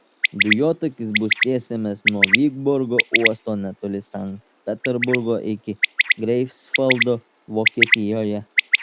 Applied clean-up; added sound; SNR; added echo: none; Bird; 0 dB; none.